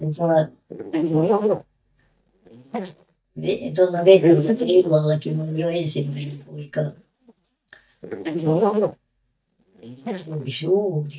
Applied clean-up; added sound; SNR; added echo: neural mask model DeepFilterNet 3.